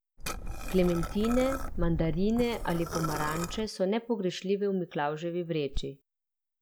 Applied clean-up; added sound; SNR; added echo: none; Liquid; 4 dB; none.